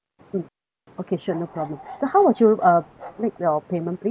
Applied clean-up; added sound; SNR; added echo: none; Bark; 18 dB; none.